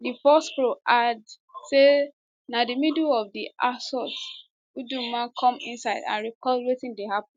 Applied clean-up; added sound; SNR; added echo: none; none; none; none.